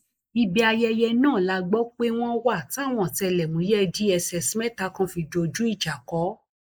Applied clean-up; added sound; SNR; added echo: neural mask model Resemble Enhance denoiser.